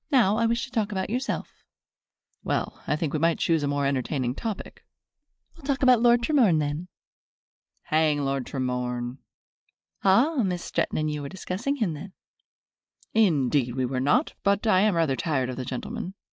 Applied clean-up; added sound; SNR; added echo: neural mask model Resemble Enhance denoiser.